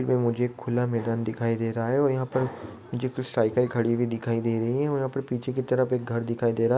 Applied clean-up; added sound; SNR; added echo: none; none; none; none.